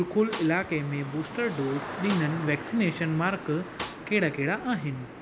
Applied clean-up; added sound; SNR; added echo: none; Traffic noise, roadway noise + Snare drum; 11 dB; none.